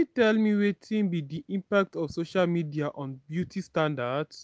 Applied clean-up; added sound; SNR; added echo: none; none; none; none.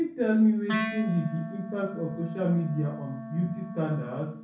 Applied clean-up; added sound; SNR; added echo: none; Wind instrument, woodwind instrument; 10 dB; reverberation time 0.6 s.